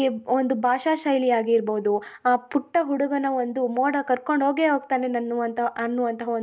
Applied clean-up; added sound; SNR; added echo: none; none; none; none.